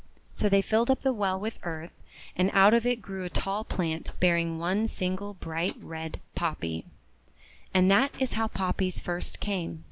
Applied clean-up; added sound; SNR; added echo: neural mask model Resemble Enhance denoiser.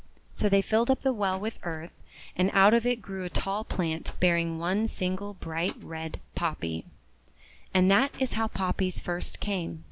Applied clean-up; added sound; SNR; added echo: none; Slam; 16 dB; none.